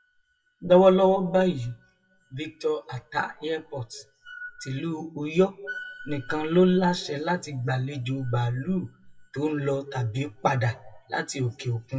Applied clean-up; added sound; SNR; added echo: classical method WPE with log-MMSE.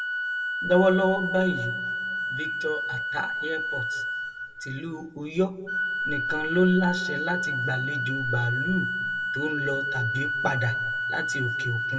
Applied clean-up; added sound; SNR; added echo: none; Organ; 1 dB; reverberation time 1.4 s.